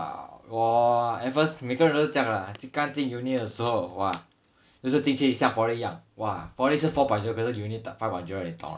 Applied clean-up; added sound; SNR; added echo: none; none; none; none.